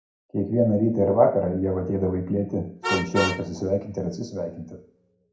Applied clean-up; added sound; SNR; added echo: none; Vehicle horn, car horn, honking; 11 dB; reverberation time 0.5 s.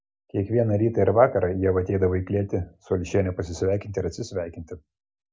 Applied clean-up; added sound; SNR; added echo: none; none; none; none.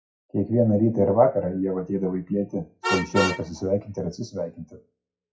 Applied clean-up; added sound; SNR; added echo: classical method WPE with log-MMSE.